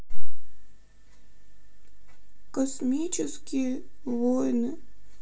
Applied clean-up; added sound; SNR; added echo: none; none; none; reverberation time 0.2 s.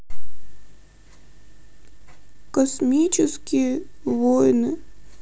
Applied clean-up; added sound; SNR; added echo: none; none; none; none.